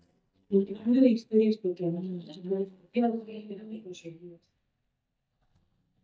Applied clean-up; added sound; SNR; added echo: neural mask model DeepFilterNet 3.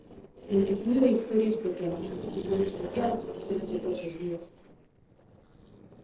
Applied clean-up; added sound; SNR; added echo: neural separator model SepFormer DNS4.